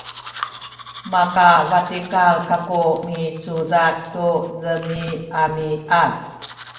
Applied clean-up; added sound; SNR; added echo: none; Domestic sounds, home sounds; 16 dB; reverberation time 0.9 s.